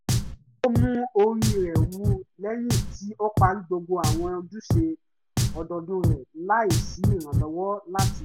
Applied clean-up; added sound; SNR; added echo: none; Drum; -1 dB; none.